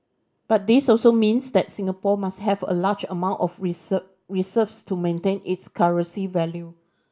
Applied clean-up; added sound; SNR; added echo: none; none; none; none.